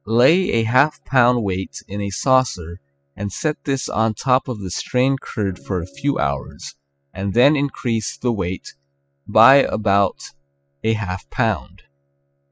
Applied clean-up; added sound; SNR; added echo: classical method spectral subtraction.